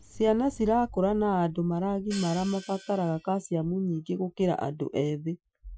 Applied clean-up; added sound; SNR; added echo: classical method Wiener filter.